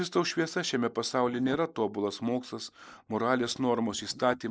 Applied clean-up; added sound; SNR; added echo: neural mask model Resemble Enhance denoiser.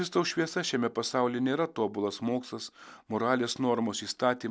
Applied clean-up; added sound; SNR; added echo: none; none; none; none.